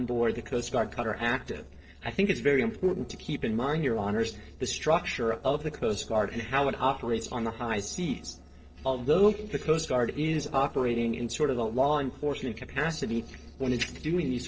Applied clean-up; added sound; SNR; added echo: neural separator model SepFormer DNS4.